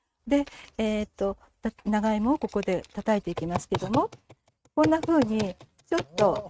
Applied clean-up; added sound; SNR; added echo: neural mask model RNNoise.